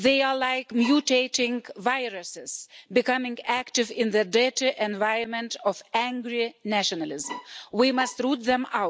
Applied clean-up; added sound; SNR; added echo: none; Bowed string instrument; 15 dB; none.